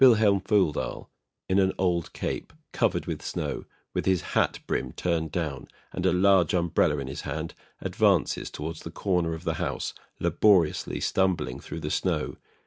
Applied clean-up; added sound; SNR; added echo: none; none; none; none.